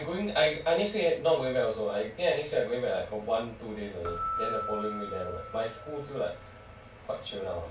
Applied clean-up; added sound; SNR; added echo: none; Keyboard (musical); 12 dB; reverberation time 0.2 s.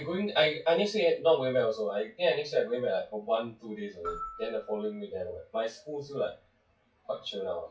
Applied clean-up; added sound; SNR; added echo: classical method WPE with log-MMSE.